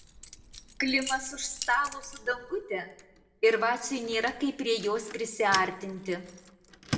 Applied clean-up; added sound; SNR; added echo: none; Keys jangling; 12 dB; reverberation time 0.6 s.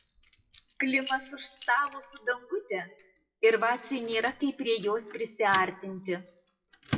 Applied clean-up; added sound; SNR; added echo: classical method WPE with log-MMSE.